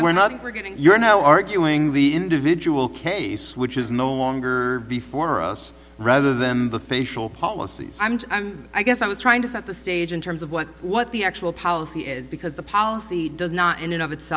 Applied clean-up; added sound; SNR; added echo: none; none; none; none.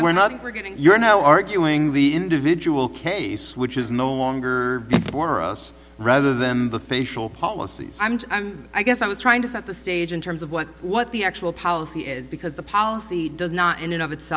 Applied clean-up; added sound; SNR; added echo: none; Telephone; 5 dB; none.